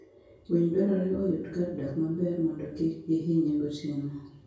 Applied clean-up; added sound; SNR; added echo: none; none; none; reverberation time 0.6 s.